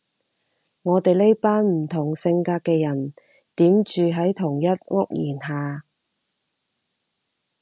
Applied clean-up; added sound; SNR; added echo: none; none; none; none.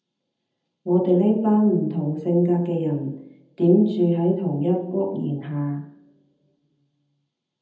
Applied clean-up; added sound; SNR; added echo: none; none; none; reverberation time 0.8 s.